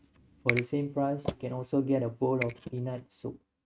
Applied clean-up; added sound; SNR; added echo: neural mask model RNNoise.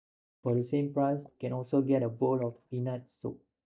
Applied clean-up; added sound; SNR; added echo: neural mask model DeepFilterNet 3.